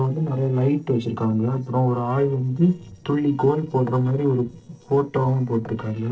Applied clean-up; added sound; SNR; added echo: neural separator model SepFormer DNS4.